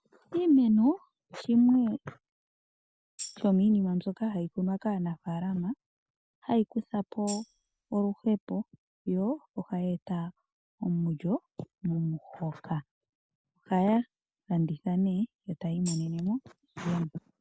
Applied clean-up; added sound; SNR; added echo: none; Tambourine; 15 dB; none.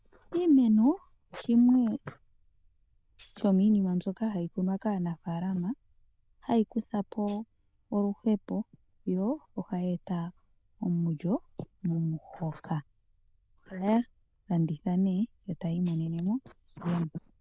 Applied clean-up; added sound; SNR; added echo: neural diffusion model UNIVERSE++.